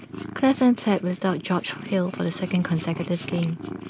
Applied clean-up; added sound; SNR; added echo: none; Purr; 13 dB; none.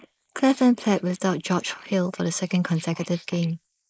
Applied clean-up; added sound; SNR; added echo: neural mask model Resemble Enhance denoiser.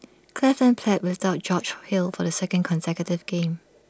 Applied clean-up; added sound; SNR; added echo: none; none; none; none.